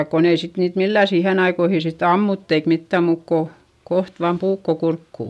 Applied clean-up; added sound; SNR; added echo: none; none; none; none.